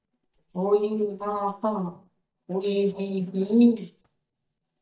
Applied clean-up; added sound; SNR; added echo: neural mask model DeepFilterNet 3.